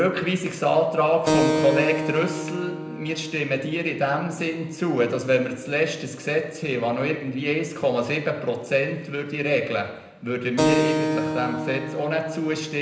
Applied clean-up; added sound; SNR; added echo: none; Keyboard (musical); 5 dB; reverberation time 0.8 s.